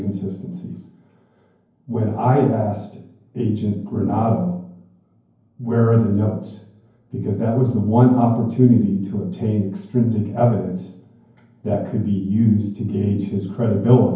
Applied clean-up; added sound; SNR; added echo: none; none; none; reverberation time 0.9 s.